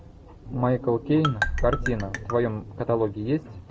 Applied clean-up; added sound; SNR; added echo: none; Marimba, xylophone; 6 dB; none.